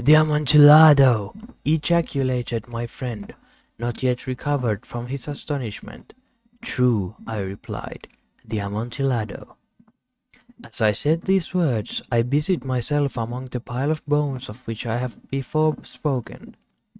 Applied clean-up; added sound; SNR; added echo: neural mask model RNNoise.